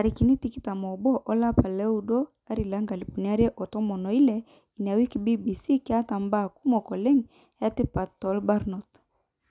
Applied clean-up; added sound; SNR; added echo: none; none; none; none.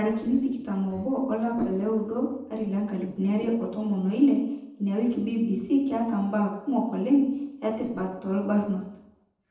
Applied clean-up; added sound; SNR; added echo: neural separator model SepFormer DNS4.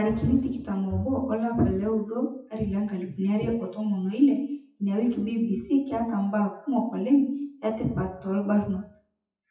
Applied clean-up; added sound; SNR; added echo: classical method WPE with log-MMSE.